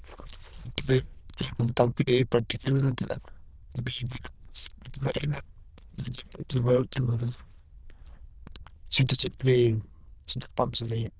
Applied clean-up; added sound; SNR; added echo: neural diffusion model UNIVERSE++.